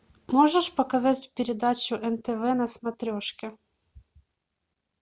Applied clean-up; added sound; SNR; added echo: none; none; none; none.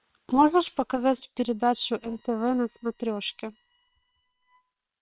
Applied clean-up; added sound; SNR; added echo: neural separator model SepFormer WHAM!.